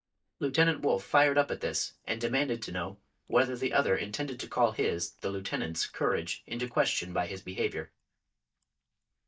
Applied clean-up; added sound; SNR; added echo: neural mask model DeepFilterNet 3.